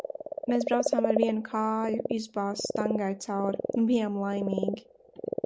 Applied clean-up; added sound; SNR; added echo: none; Frog; 4 dB; none.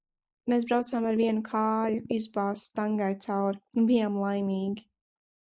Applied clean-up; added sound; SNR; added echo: neural mask model Resemble Enhance denoiser.